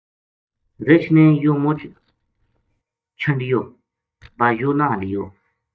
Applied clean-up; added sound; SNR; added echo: neural mask model DeepFilterNet 3.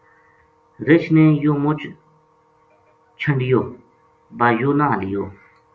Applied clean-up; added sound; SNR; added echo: none; none; none; none.